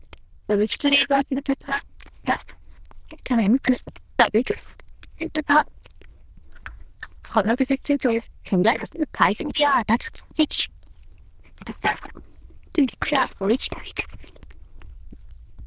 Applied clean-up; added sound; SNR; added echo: neural diffusion model UNIVERSE++.